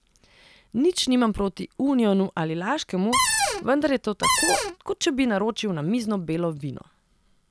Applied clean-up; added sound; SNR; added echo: none; Cupboard open or close; -3 dB; none.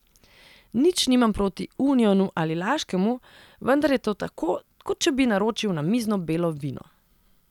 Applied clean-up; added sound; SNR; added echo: none; none; none; none.